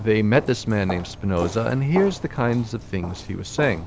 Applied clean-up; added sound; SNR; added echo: none; Walk, footsteps; 12 dB; none.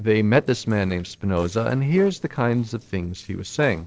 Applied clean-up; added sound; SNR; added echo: neural separator model SepFormer DNS4.